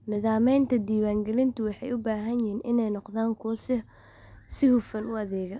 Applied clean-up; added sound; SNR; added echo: none; none; none; none.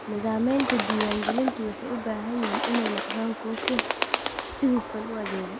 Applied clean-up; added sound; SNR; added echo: none; Bird; 2 dB; none.